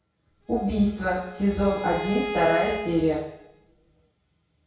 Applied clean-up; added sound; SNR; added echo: none; Bowed string instrument; 9 dB; reverberation time 0.6 s.